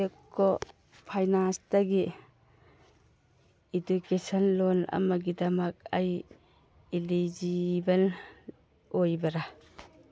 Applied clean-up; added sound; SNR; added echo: none; none; none; none.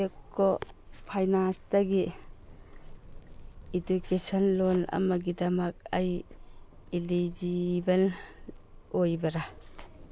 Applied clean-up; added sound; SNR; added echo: none; Zipper (clothing); 17 dB; none.